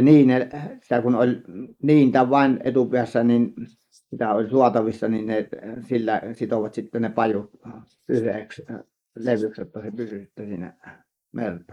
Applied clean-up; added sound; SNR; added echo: neural mask model Resemble Enhance denoiser.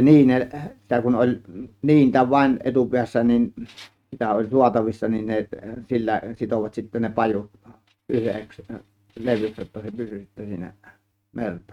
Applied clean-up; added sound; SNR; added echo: neural mask model RNNoise.